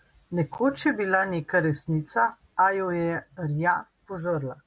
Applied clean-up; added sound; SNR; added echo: none; none; none; none.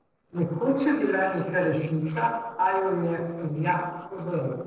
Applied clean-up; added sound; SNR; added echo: neural separator model SepFormer DNS4.